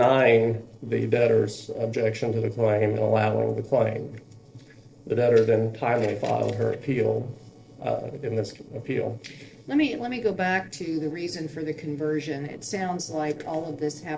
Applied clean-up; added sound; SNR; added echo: neural separator model SepFormer DNS4.